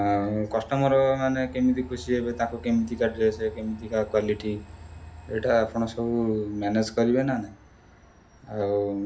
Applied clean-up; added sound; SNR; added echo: none; Train; 19 dB; reverberation time 0.3 s.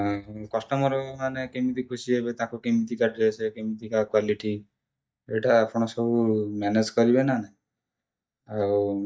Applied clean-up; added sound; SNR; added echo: neural mask model DeepFilterNet 3.